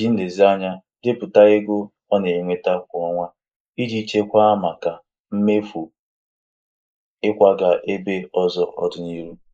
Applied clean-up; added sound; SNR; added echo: neural mask model Resemble Enhance denoiser.